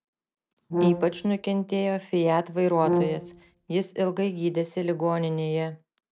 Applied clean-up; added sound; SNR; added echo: none; Brass instrument; 2 dB; none.